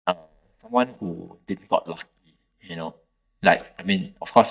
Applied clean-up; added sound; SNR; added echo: neural mask model DeepFilterNet 3.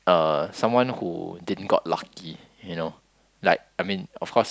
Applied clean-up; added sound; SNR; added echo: none; none; none; none.